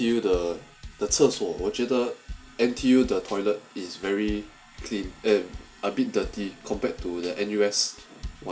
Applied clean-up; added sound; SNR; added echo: none; Drum / Drum kit; 17 dB; none.